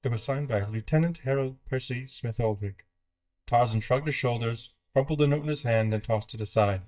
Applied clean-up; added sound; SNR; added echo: neural mask model DeepFilterNet 3.